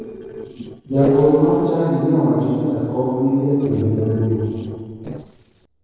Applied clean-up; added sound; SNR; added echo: neural separator model SepFormer DNS4.